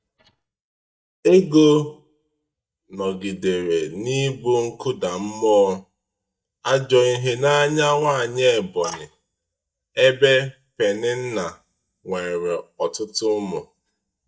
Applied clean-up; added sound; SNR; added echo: neural mask model DeepFilterNet 3.